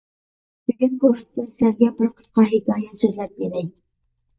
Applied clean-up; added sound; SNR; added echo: neural mask model DeepFilterNet 3.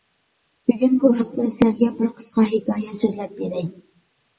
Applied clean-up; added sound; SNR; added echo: none; none; none; none.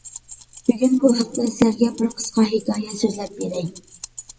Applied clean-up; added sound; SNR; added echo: none; Keys jangling; 18 dB; none.